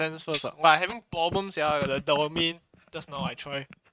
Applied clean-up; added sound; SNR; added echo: neural mask model RNNoise.